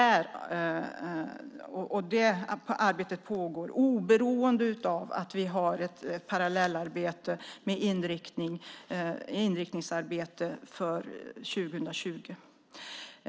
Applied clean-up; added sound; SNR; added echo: none; none; none; none.